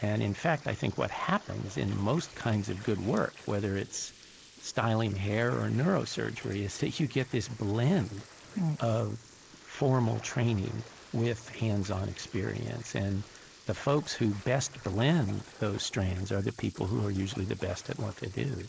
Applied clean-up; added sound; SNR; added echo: neural mask model Resemble Enhance denoiser.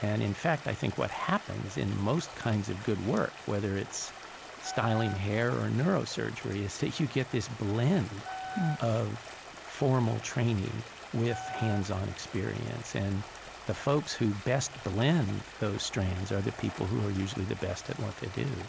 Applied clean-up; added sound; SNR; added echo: none; Wind instrument, woodwind instrument + Stream; 13 dB; none.